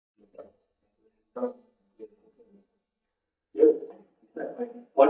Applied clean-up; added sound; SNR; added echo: neural mask model DeepFilterNet 3.